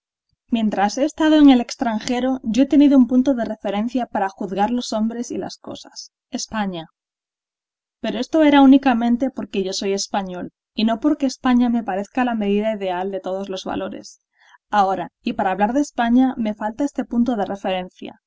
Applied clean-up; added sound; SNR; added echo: none; none; none; none.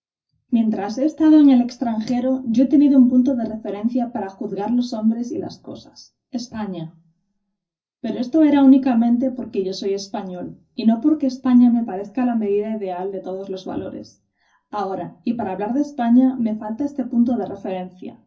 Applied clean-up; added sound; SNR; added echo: none; none; none; reverberation time 0.4 s.